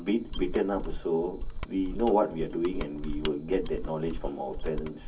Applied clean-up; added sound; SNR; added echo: none; Mechanisms; 5 dB; reverberation time 0.4 s.